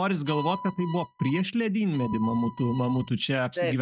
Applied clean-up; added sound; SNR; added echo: neural mask model RNNoise.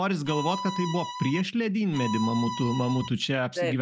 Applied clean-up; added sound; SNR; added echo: none; Bowed string instrument; 7 dB; none.